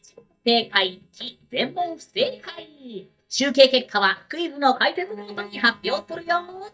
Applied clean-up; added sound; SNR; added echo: neural mask model DeepFilterNet 3.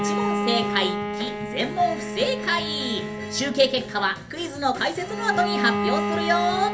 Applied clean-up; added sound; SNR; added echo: none; Bowed string instrument; 3 dB; reverberation time 0.3 s.